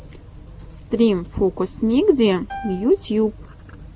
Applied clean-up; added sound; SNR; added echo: none; Piano; 17 dB; none.